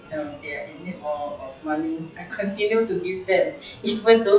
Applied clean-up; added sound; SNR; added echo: classical method WPE with log-MMSE.